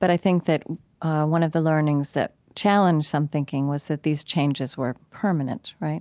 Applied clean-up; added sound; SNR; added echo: none; none; none; none.